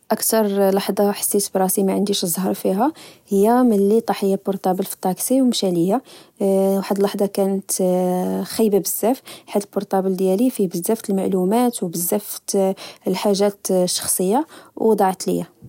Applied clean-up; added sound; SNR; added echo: none; none; none; none.